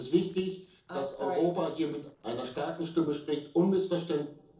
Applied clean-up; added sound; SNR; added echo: neural separator model SepFormer DNS4.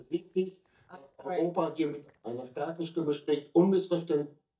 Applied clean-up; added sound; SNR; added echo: neural mask model DeepFilterNet 3.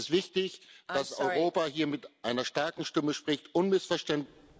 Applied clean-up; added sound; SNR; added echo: none; none; none; none.